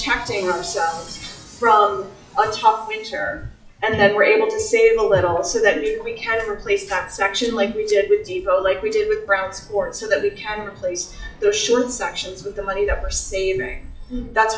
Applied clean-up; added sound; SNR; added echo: classical method WPE with log-MMSE.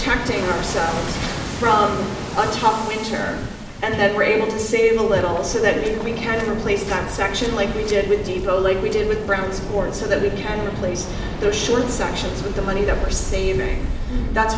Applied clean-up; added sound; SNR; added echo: none; Waves, surf; 6 dB; reverberation time 2.5 s.